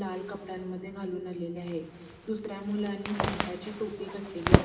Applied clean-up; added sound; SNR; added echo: none; Zipper (clothing); -3 dB; reverberation time 2.2 s.